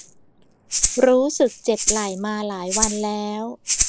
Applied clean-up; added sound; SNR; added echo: neural mask model Resemble Enhance denoiser.